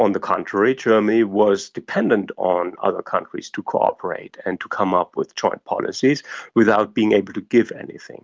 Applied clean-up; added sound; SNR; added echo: none; none; none; none.